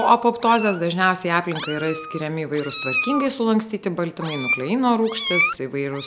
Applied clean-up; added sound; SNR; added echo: none; Meow; 5 dB; none.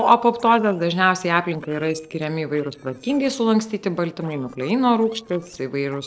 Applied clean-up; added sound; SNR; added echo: neural separator model SepFormer DNS4.